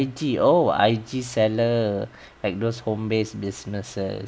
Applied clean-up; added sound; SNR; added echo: none; none; none; none.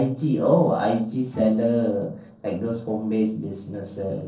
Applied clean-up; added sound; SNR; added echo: neural separator model SepFormer DNS4.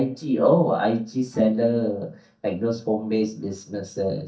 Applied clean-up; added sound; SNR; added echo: neural mask model DeepFilterNet 3.